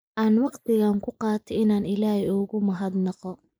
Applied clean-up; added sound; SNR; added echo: neural mask model Resemble Enhance denoiser.